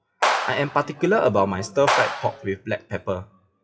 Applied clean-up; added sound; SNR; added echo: classical method WPE with log-MMSE.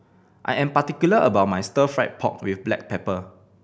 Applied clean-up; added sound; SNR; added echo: none; none; none; none.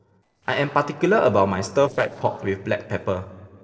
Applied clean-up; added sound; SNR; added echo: neural separator model SepFormer DNS4.